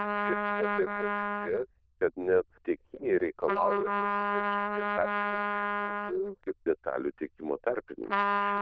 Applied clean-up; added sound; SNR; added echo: neural diffusion model UNIVERSE++.